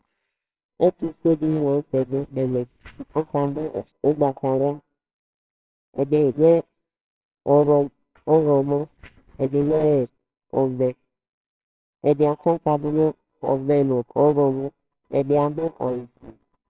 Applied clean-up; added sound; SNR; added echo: neural separator model SepFormer WHAMR!.